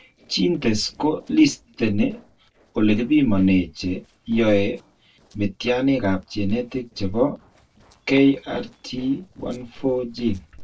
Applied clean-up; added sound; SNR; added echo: neural separator model SepFormer DNS4.